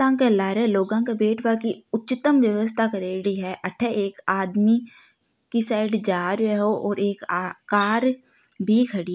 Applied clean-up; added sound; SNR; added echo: none; none; none; none.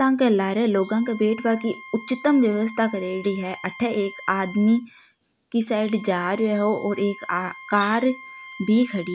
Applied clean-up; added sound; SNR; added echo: none; Wind instrument, woodwind instrument; 19 dB; none.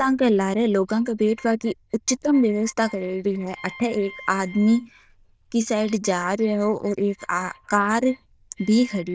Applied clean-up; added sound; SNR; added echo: neural diffusion model UNIVERSE++.